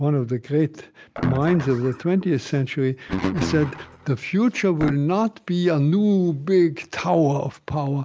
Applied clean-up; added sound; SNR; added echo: none; Guitar; 9 dB; none.